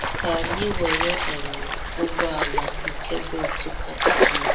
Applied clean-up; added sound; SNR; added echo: none; Stream; -4 dB; reverberation time 0.2 s.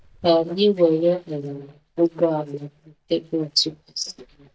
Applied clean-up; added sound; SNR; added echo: neural mask model DeepFilterNet 3.